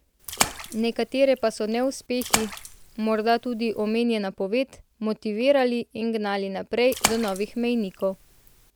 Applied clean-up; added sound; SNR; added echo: none; Splash, splatter; 7 dB; none.